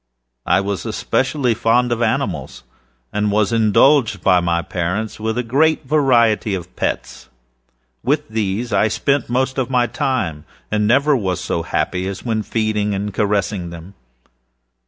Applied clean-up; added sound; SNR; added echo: none; none; none; none.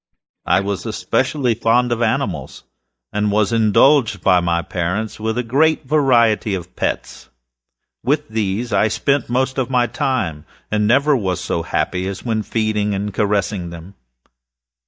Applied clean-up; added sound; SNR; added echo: neural mask model DeepFilterNet 3.